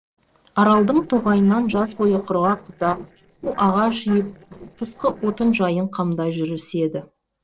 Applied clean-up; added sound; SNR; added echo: neural separator model SepFormer DNS4.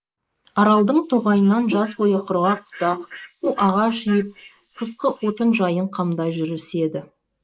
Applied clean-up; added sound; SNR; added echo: neural mask model Resemble Enhance denoiser.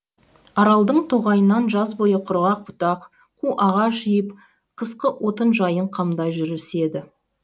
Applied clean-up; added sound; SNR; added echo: none; none; none; none.